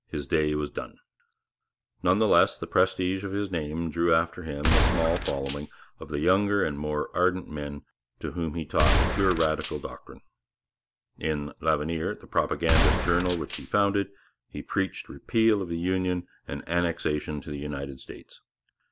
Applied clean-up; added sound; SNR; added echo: none; Gunshot, gunfire; -2 dB; none.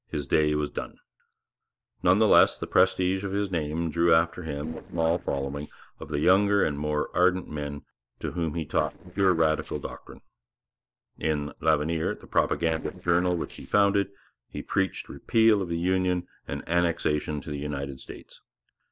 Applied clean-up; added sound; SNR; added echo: neural separator model SepFormer DNS4.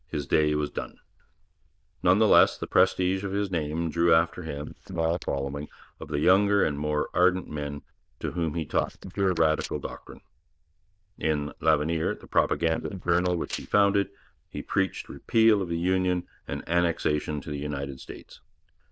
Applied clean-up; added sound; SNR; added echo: neural diffusion model UNIVERSE++.